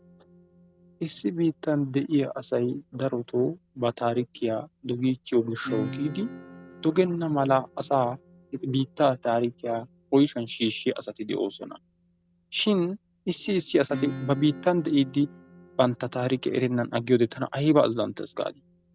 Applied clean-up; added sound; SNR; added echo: none; Acoustic guitar / Strum; 17 dB; none.